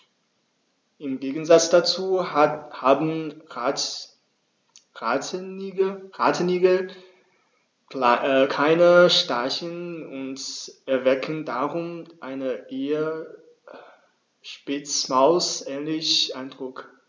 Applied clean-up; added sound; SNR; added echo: none; none; none; none.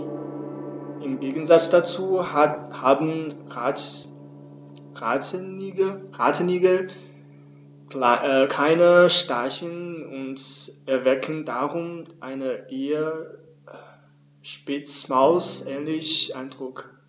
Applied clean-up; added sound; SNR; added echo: none; Acoustic guitar / Strum + Gong; 18 dB; none.